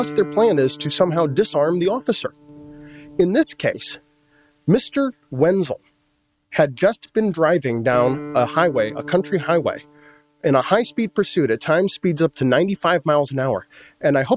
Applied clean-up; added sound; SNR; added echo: neural mask model RNNoise.